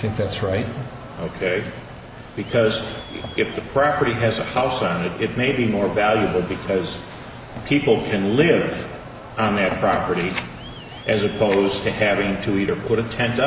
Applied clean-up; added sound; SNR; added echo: none; Crowd; 18 dB; none.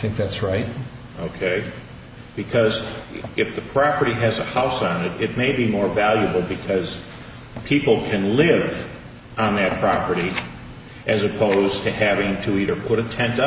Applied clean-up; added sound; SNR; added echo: none; none; none; none.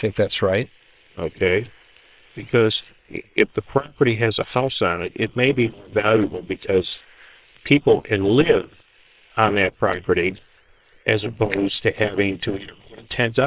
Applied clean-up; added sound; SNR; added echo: neural separator model SepFormer WHAM!.